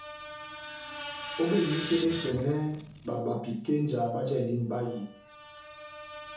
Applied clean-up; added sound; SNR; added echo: none; Screech; 11 dB; reverberation time 0.7 s.